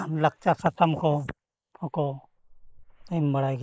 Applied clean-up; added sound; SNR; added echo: neural mask model Resemble Enhance denoiser.